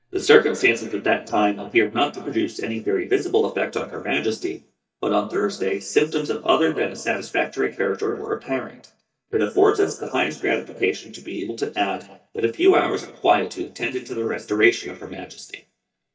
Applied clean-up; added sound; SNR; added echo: neural mask model DeepFilterNet 3.